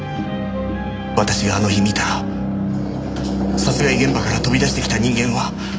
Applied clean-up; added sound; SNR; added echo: none; none; none; none.